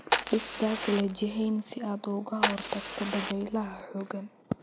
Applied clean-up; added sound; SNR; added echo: none; Fire; 3 dB; none.